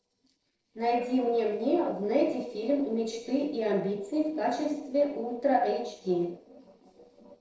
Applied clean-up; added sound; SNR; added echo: neural separator model SepFormer DNS4.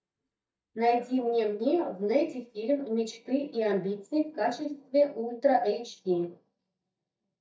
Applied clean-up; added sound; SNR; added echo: neural mask model DeepFilterNet 3.